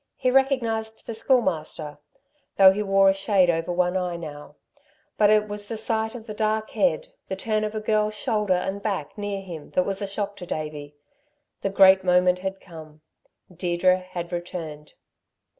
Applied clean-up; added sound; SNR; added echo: none; none; none; none.